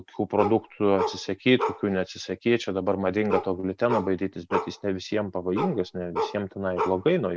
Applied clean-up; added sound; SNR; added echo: none; Bark; 6 dB; none.